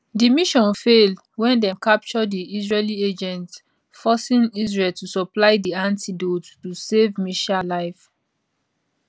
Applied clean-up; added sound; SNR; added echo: none; none; none; none.